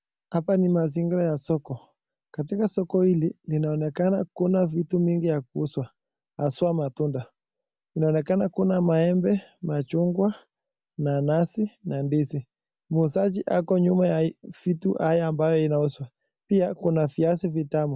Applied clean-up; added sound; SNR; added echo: none; none; none; none.